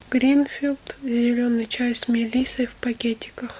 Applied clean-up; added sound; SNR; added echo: none; none; none; none.